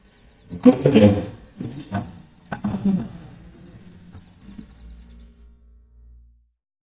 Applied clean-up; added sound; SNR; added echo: neural mask model DeepFilterNet 3.